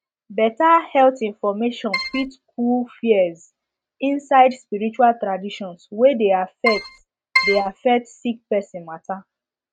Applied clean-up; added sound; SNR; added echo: neural mask model RNNoise.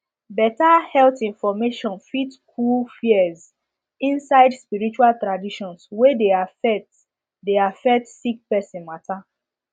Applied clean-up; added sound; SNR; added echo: none; none; none; none.